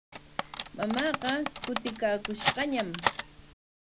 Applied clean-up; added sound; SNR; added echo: none; Cutlery, silverware; 0 dB; none.